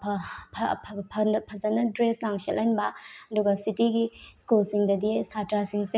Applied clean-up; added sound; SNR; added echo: none; none; none; none.